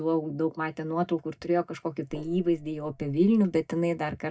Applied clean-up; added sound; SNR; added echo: neural mask model DeepFilterNet 3.